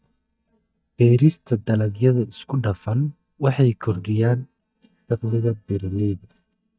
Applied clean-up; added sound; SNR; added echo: neural mask model DeepFilterNet 3.